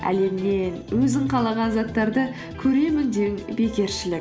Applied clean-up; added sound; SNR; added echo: none; Electric guitar; 16 dB; none.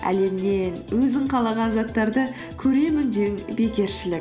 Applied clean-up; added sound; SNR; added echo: none; none; none; none.